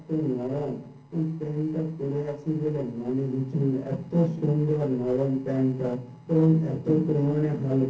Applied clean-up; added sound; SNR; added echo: neural separator model SepFormer DNS4.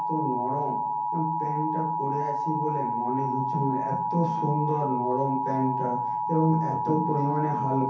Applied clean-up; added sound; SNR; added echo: none; Alarm; 0 dB; reverberation time 0.6 s.